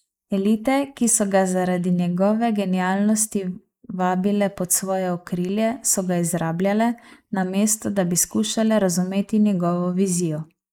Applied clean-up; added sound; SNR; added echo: neural mask model Resemble Enhance denoiser.